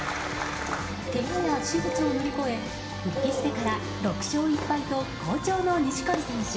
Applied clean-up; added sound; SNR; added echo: none; Liquid; 15 dB; reverberation time 1.2 s.